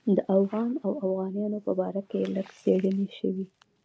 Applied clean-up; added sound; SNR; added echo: none; none; none; none.